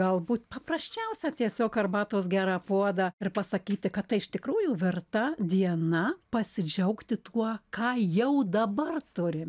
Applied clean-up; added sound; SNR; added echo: none; none; none; none.